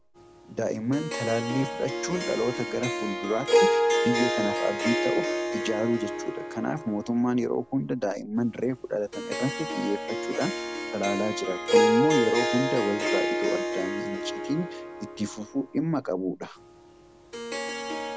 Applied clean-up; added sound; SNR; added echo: none; Harp; 0 dB; none.